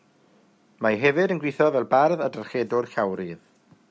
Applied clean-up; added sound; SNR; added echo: none; none; none; none.